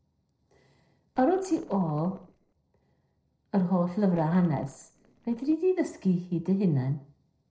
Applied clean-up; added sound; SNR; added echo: neural separator model SepFormer DNS4.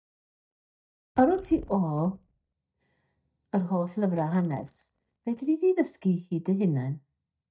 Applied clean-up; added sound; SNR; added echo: neural mask model DeepFilterNet 3.